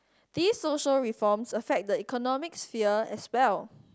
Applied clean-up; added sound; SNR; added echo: none; none; none; none.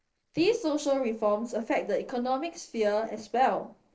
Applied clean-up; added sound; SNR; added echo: neural separator model SepFormer DNS4.